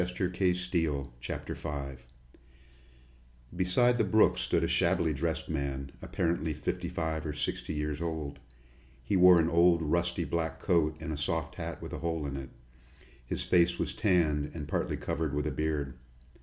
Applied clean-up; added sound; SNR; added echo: none; none; none; none.